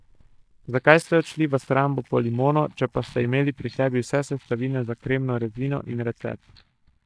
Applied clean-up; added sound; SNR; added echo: neural mask model DeepFilterNet 3.